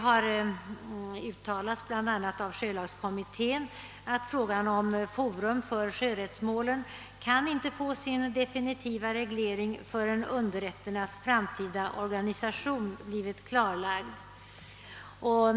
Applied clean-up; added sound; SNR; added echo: none; none; none; none.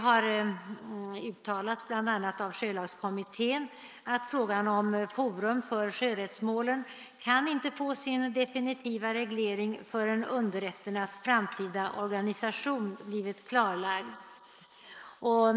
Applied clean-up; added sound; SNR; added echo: neural mask model Resemble Enhance denoiser.